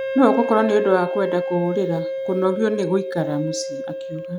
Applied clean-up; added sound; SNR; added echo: none; Wind instrument, woodwind instrument; 6 dB; none.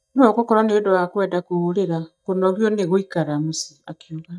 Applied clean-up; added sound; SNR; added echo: neural mask model DeepFilterNet 3.